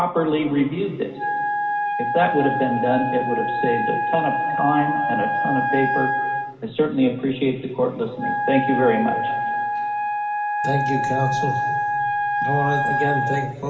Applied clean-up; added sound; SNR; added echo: none; Wind instrument, woodwind instrument; 0 dB; reverberation time 2.0 s.